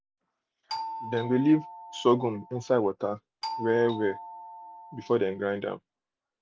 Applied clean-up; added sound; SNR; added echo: none; Doorbell; 11 dB; none.